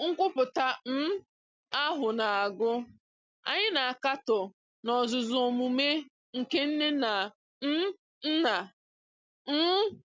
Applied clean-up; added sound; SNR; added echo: none; none; none; none.